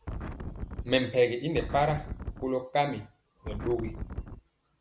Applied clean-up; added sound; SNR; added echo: none; Wind; 6 dB; none.